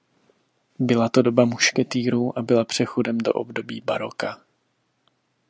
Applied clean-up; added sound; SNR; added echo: none; none; none; none.